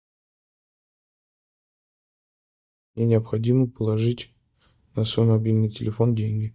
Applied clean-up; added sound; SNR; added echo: neural mask model DeepFilterNet 3.